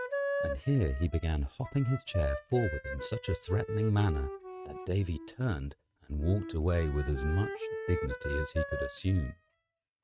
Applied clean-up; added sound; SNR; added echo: neural mask model RNNoise.